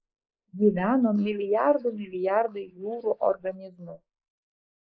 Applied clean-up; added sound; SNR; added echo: neural mask model Resemble Enhance denoiser.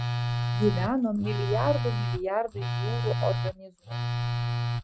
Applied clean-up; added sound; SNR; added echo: neural mask model RNNoise.